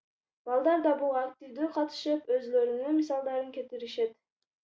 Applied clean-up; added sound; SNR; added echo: none; none; none; none.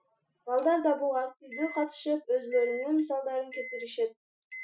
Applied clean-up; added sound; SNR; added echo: classical method Wiener filter.